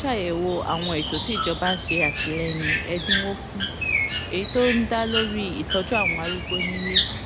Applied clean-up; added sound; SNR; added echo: none; Bird; 0 dB; none.